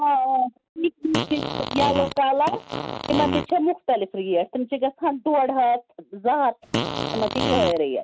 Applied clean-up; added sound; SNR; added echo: neural mask model RNNoise.